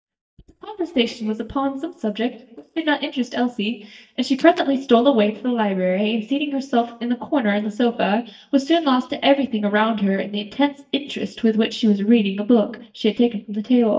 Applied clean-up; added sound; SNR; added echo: neural mask model DeepFilterNet 3.